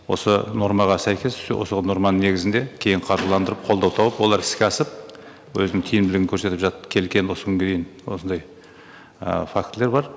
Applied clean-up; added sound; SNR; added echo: none; none; none; none.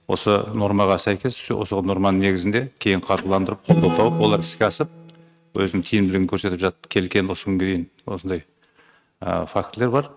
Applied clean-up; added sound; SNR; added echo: neural mask model RNNoise.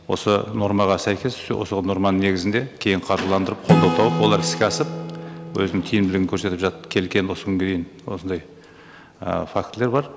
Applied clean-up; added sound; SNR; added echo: none; Acoustic guitar / Strum; 7 dB; none.